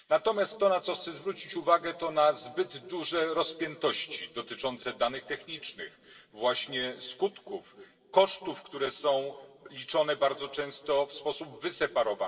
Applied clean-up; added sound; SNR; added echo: none; none; none; reverberation time 3.0 s.